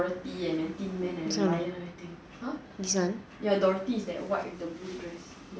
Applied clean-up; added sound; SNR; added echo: none; none; none; none.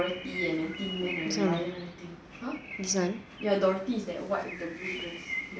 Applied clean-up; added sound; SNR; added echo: none; Bird; 10 dB; none.